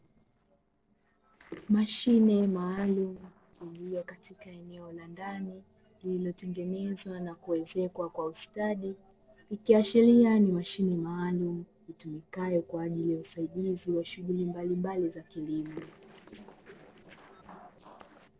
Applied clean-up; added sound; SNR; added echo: neural separator model SepFormer DNS4.